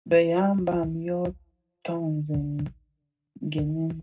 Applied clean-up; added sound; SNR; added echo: none; none; none; reverberation time 0.3 s.